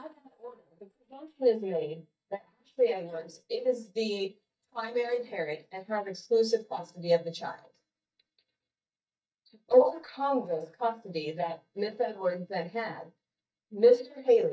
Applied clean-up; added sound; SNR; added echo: neural mask model DeepFilterNet 3.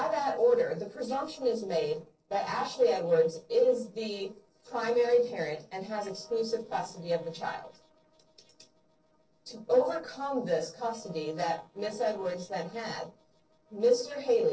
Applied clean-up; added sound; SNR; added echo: neural separator model SepFormer DNS4.